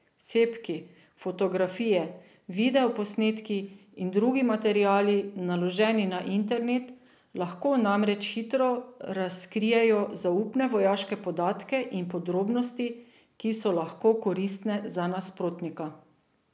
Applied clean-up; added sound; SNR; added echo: none; none; none; none.